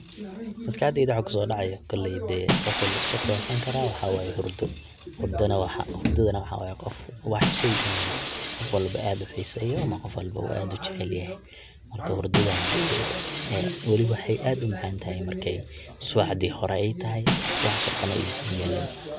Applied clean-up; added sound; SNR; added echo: none; Shatter; 3 dB; none.